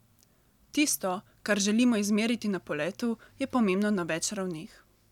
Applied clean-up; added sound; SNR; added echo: none; none; none; none.